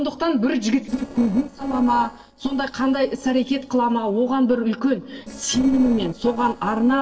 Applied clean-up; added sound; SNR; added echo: neural separator model SepFormer DNS4.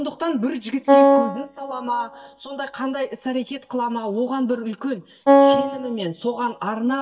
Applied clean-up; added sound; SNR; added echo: neural mask model DeepFilterNet 3.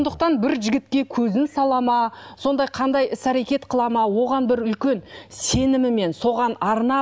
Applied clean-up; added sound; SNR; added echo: none; none; none; none.